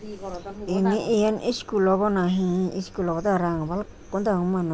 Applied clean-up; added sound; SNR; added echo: none; none; none; none.